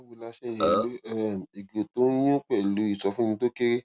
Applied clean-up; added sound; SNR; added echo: none; Burping, eructation; -1 dB; none.